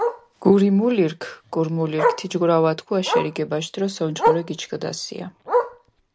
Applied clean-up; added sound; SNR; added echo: none; Bark; 4 dB; none.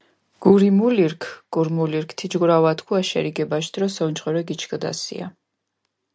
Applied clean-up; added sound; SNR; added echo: none; none; none; none.